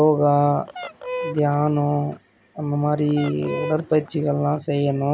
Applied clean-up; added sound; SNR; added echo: none; Fowl; 12 dB; none.